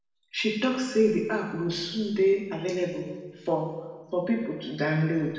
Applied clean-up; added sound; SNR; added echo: none; none; none; reverberation time 1.1 s.